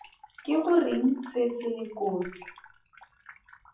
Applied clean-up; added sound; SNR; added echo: classical method WPE with log-MMSE.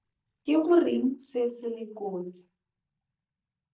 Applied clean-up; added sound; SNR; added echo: neural mask model DeepFilterNet 3.